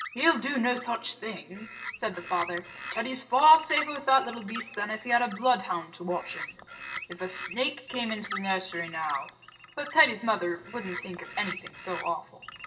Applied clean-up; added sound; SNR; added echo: none; Bird; 13 dB; reverberation time 2.0 s.